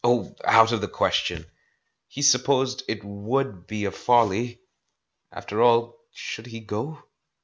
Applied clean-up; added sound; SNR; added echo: none; none; none; none.